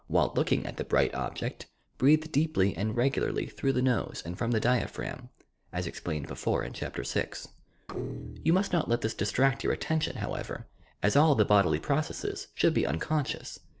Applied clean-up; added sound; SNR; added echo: neural separator model SepFormer DNS4.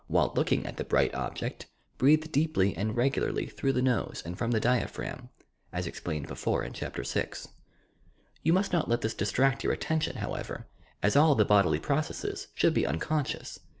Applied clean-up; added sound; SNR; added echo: none; none; none; none.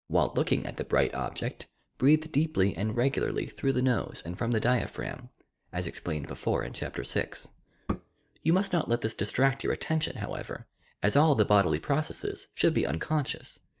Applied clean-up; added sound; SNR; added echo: neural mask model DeepFilterNet 3.